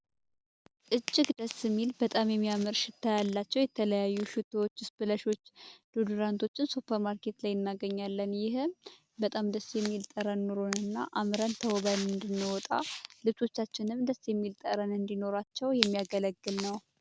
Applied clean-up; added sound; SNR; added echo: none; none; none; none.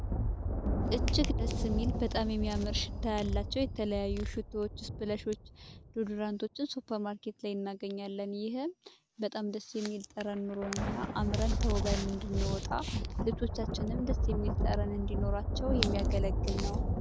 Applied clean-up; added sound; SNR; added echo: none; Thunder; -2 dB; none.